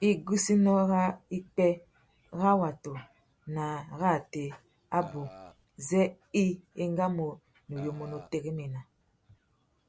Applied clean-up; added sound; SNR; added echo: none; Burping, eructation; 19 dB; none.